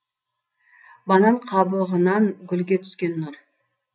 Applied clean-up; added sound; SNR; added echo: none; none; none; none.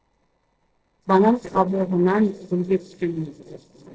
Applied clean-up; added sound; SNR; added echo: neural separator model SepFormer DNS4.